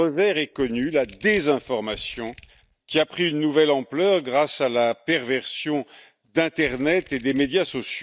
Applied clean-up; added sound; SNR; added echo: neural mask model DeepFilterNet 3.